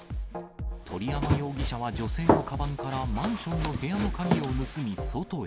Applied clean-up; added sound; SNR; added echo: none; Run; 1 dB; none.